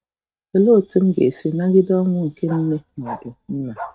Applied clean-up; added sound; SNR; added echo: neural mask model RNNoise.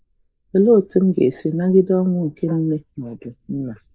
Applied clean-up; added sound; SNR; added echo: neural mask model Resemble Enhance denoiser.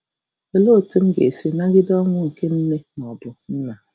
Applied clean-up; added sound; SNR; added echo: none; none; none; none.